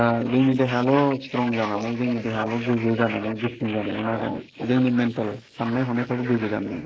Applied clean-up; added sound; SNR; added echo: neural mask model Resemble Enhance denoiser.